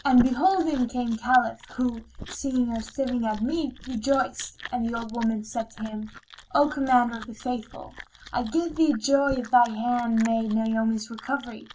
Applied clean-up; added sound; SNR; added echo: none; Chewing, mastication; 19 dB; reverberation time 0.2 s.